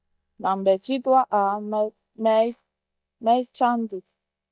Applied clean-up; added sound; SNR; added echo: neural mask model DeepFilterNet 3.